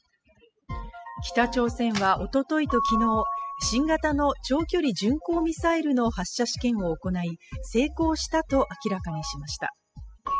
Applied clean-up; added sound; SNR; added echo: classical method spectral subtraction.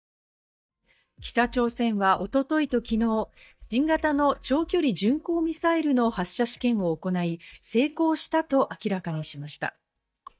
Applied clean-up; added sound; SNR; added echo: neural mask model DeepFilterNet 3.